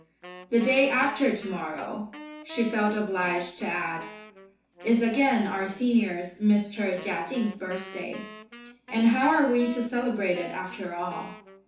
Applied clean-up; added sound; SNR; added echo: none; Wind instrument, woodwind instrument; 19 dB; reverberation time 0.9 s.